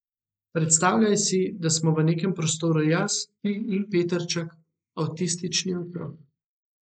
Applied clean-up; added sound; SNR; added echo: neural mask model Resemble Enhance denoiser.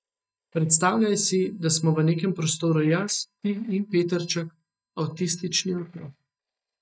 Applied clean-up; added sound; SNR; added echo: neural mask model DeepFilterNet 3.